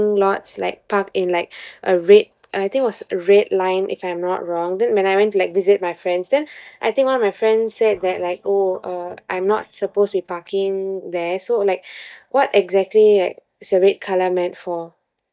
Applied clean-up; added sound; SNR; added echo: neural mask model DeepFilterNet 3.